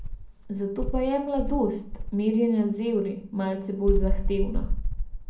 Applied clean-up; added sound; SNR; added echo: none; Insect; 1 dB; reverberation time 0.5 s.